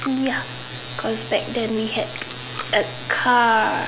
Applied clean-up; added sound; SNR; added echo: none; Chewing, mastication; 20 dB; none.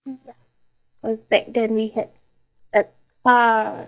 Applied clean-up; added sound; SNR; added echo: neural mask model DeepFilterNet 3.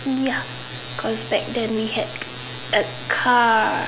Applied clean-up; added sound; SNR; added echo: none; none; none; none.